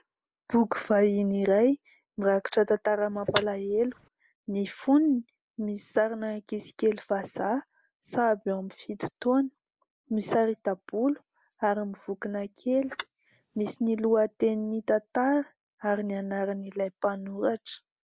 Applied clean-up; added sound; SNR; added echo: neural mask model Resemble Enhance denoiser.